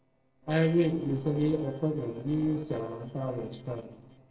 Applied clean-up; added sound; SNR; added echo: neural separator model SepFormer DNS4.